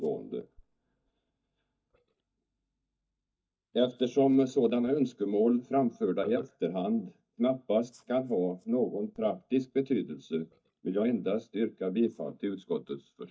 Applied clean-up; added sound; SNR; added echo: neural mask model DeepFilterNet 3.